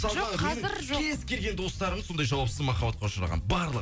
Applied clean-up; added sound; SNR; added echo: none; none; none; none.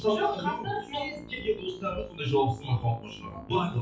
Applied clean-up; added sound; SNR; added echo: classical method WPE with log-MMSE.